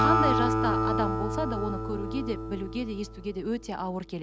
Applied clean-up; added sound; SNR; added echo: none; Acoustic guitar; -3 dB; none.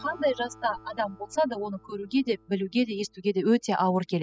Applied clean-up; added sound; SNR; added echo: classical method spectral subtraction.